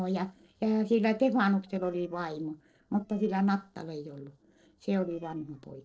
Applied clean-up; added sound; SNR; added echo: neural separator model SepFormer DNS4.